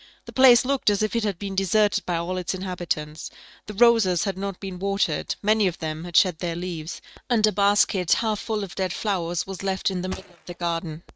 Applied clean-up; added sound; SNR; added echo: neural mask model RNNoise.